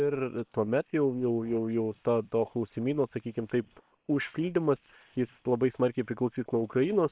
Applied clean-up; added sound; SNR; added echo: neural separator model SepFormer WHAM!.